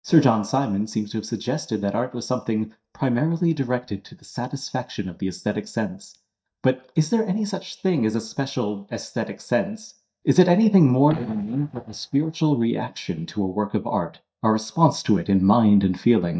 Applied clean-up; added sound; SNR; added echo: neural mask model DeepFilterNet 3.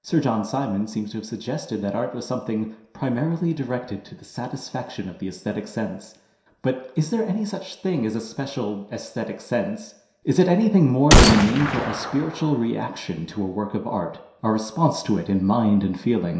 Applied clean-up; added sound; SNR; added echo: none; Gunshot, gunfire; -3 dB; reverberation time 0.7 s.